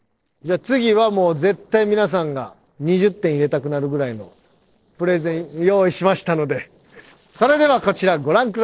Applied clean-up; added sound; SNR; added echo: neural separator model SepFormer DNS4.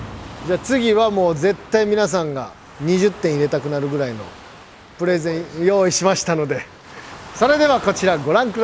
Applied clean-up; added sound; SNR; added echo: none; Waves, surf; 19 dB; none.